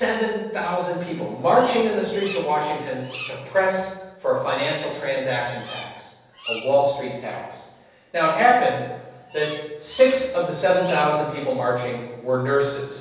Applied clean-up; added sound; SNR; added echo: none; Bird vocalization, bird call, bird song; 19 dB; reverberation time 1.1 s.